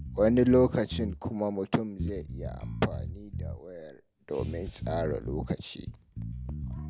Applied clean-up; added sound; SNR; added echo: none; Bass guitar; 7 dB; none.